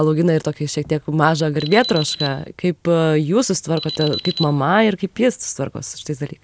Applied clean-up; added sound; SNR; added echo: none; Alarm; 13 dB; none.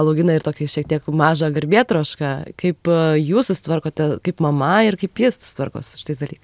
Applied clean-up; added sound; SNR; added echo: none; none; none; none.